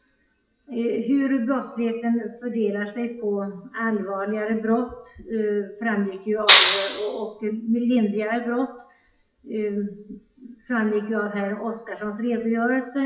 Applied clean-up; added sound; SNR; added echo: classical method WPE with log-MMSE.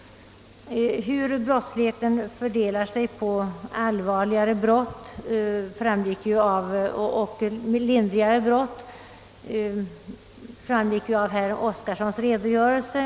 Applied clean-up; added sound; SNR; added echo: none; none; none; none.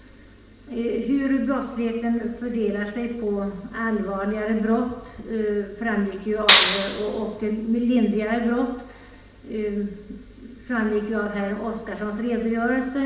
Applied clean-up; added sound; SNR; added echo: none; Clapping; -5 dB; reverberation time 0.8 s.